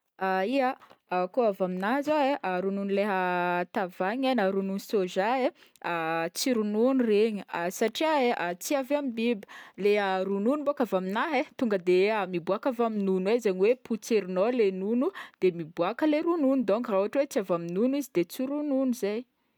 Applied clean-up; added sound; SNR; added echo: none; none; none; none.